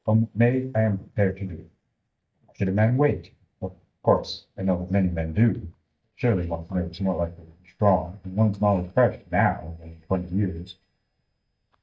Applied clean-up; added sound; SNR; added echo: neural mask model DeepFilterNet 3.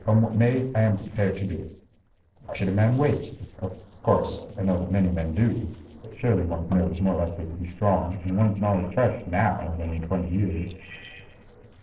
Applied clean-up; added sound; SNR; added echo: neural separator model SepFormer DNS4.